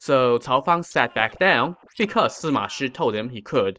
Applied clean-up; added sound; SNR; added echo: neural separator model SepFormer DNS4.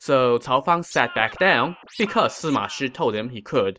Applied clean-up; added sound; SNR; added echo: none; Scratching (performance technique); 17 dB; none.